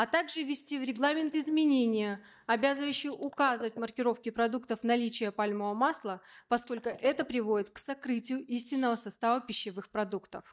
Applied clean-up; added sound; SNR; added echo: neural mask model DeepFilterNet 3.